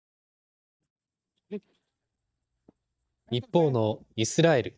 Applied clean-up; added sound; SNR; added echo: neural mask model DeepFilterNet 3.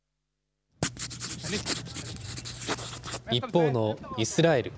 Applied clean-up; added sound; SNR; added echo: none; Writing; 6 dB; none.